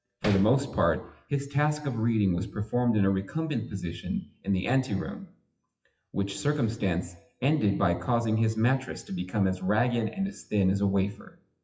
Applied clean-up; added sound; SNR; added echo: classical method WPE with log-MMSE.